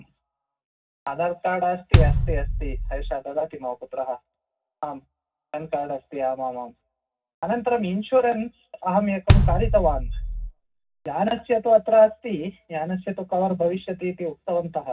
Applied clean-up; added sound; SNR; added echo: none; Bass drum; -4 dB; reverberation time 0.4 s.